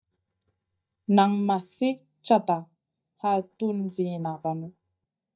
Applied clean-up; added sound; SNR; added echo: neural mask model DeepFilterNet 3.